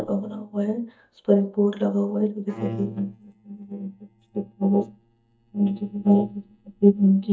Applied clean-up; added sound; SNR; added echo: neural mask model DeepFilterNet 3.